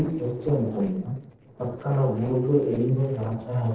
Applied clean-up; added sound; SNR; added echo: neural separator model SepFormer DNS4.